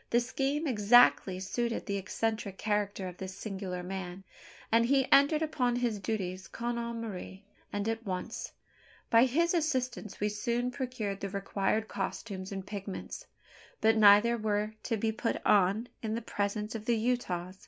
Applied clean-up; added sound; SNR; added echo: none; none; none; none.